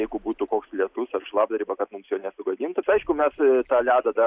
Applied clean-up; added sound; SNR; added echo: none; none; none; none.